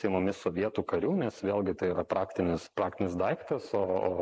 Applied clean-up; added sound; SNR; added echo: neural mask model Resemble Enhance denoiser.